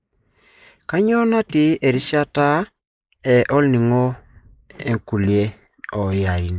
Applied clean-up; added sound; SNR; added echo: neural mask model Resemble Enhance denoiser.